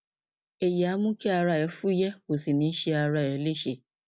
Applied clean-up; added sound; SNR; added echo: none; none; none; none.